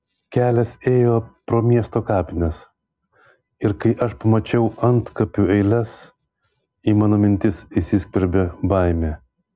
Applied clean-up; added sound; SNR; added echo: none; none; none; none.